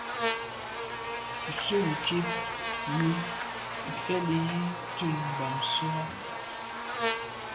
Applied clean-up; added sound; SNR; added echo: none; Buzz; 0 dB; none.